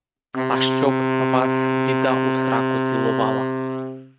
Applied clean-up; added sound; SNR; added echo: neural mask model RNNoise.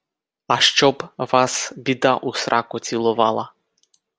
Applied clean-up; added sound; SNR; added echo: none; none; none; none.